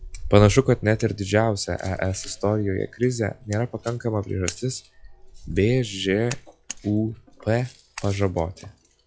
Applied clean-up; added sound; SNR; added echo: classical method log-MMSE.